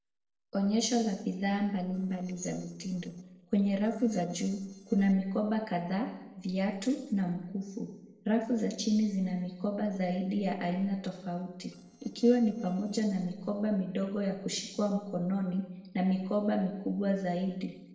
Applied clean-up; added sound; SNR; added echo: neural separator model SepFormer DNS4.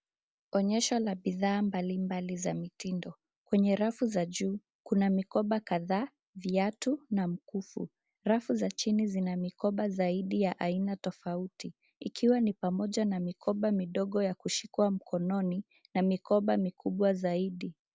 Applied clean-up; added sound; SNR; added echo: none; none; none; none.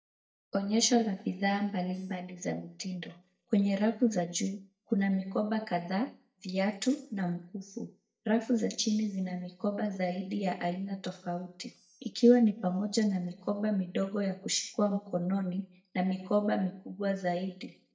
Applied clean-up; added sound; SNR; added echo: neural mask model DeepFilterNet 3.